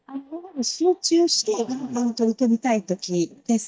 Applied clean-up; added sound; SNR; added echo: neural mask model DeepFilterNet 3.